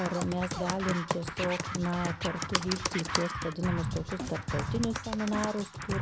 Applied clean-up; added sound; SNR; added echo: none; Computer keyboard + Scratching (performance technique); 1 dB; none.